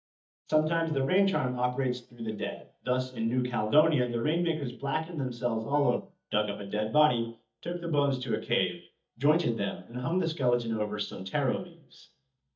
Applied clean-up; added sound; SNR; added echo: neural mask model DeepFilterNet 3.